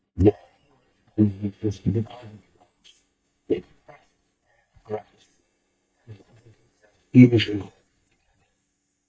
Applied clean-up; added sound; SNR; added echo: neural mask model DeepFilterNet 3.